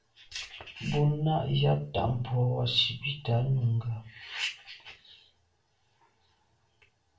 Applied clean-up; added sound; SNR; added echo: none; none; none; reverberation time 0.3 s.